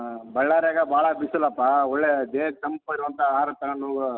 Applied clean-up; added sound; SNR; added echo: none; none; none; none.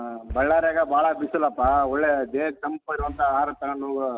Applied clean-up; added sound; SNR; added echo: none; Boom; 17 dB; none.